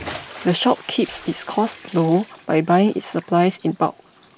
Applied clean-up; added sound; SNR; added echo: none; Bathtub (filling or washing) / Splash, splatter; 19 dB; none.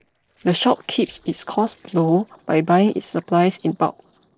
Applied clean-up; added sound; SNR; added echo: neural separator model SepFormer DNS4.